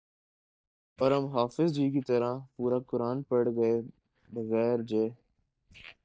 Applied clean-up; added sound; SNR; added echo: neural mask model DeepFilterNet 3.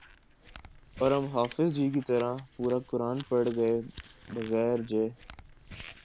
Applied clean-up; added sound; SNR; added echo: none; Crumpling, crinkling; 19 dB; none.